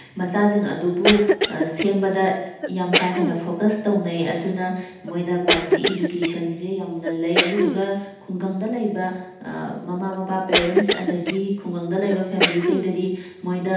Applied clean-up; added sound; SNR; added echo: none; Cough; 2 dB; reverberation time 0.8 s.